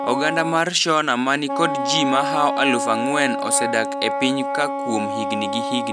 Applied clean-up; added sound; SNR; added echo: none; Wind instrument, woodwind instrument; 3 dB; none.